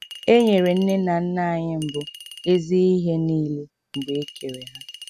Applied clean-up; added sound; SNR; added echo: none; Chink, clink; 19 dB; none.